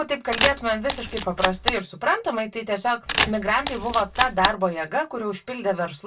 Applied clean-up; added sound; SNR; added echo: none; Camera; 2 dB; reverberation time 0.1 s.